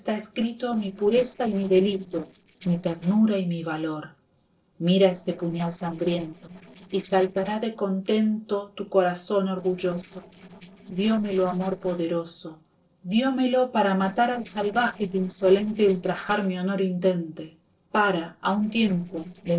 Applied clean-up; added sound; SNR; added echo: neural separator model SepFormer DNS4.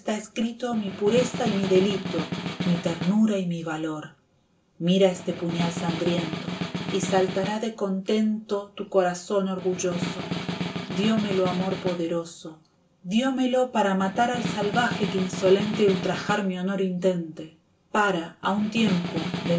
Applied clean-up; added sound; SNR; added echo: none; Snare drum; 8 dB; reverberation time 0.2 s.